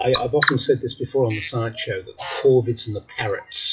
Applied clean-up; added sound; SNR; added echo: classical method WPE with log-MMSE.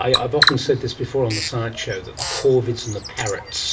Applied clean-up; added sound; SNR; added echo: none; Bird vocalization, bird call, bird song; 4 dB; reverberation time 0.8 s.